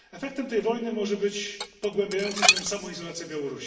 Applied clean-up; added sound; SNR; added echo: none; Dishes, pots, and pans; -3 dB; reverberation time 1.1 s.